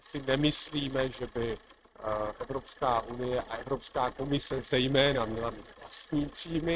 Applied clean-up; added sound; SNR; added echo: neural mask model RNNoise.